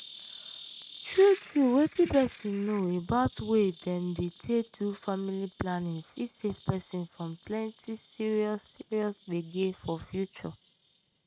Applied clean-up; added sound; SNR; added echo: neural mask model RNNoise.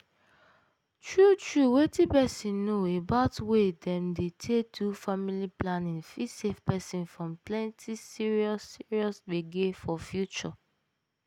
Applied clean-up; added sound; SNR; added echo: none; none; none; none.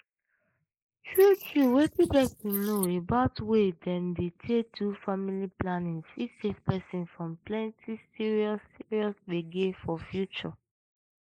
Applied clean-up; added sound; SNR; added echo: neural mask model Resemble Enhance denoiser.